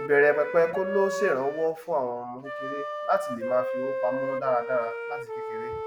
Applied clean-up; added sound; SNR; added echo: none; Wind instrument, woodwind instrument; 5 dB; none.